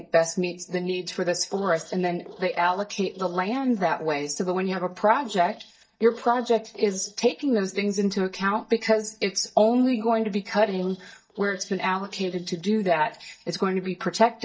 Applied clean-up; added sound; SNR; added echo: neural mask model DeepFilterNet 3.